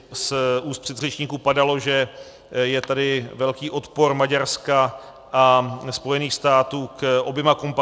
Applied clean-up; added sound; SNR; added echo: none; none; none; none.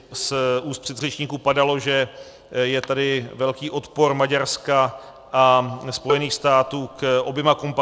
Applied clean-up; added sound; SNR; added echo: none; Bowed string instrument; 7 dB; none.